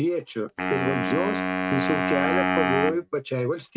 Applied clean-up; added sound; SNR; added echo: neural mask model RNNoise.